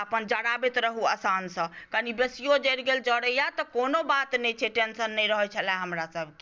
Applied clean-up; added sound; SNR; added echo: none; none; none; none.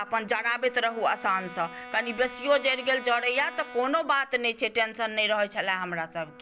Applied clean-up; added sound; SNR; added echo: none; Brass instrument; 17 dB; none.